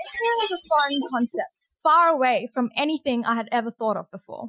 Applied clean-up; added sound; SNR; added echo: classical method Wiener filter.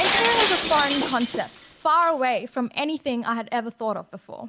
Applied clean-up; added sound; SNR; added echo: none; Shatter; 4 dB; none.